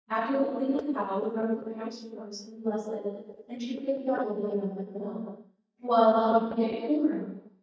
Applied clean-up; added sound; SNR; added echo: neural mask model DeepFilterNet 3.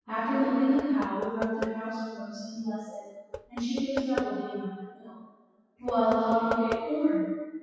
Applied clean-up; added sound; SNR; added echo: classical method WPE with log-MMSE.